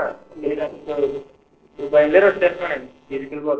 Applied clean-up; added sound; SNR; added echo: neural separator model SepFormer DNS4.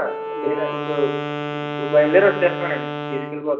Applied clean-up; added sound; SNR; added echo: none; Wind instrument, woodwind instrument; 6 dB; reverberation time 0.5 s.